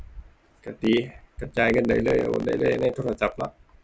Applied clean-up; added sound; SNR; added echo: none; none; none; none.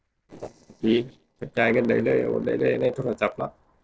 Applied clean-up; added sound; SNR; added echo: neural separator model SepFormer DNS4.